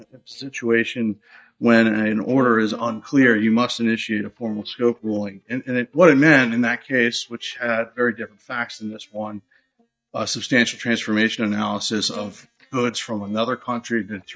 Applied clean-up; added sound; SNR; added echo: neural mask model DeepFilterNet 3.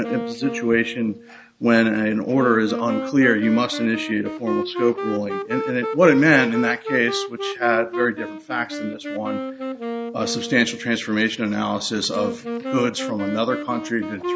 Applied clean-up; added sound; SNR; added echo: none; Wind instrument, woodwind instrument; 7 dB; none.